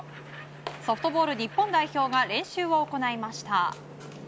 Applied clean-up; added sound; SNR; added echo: none; none; none; none.